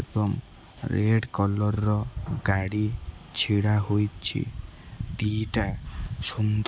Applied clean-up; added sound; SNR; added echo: none; none; none; none.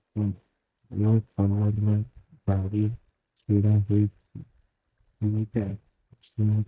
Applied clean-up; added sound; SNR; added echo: neural mask model DeepFilterNet 3.